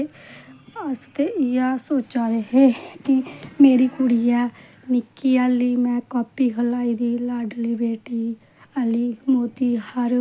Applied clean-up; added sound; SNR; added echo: none; none; none; none.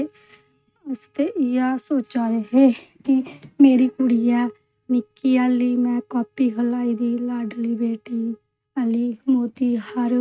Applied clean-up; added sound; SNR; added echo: neural mask model RNNoise.